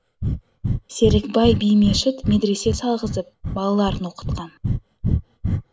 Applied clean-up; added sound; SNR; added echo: none; Breathing; 4 dB; none.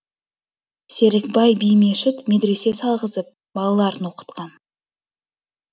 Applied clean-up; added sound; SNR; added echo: none; none; none; none.